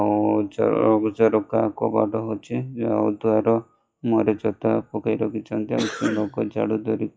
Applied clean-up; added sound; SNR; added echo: classical method WPE with log-MMSE.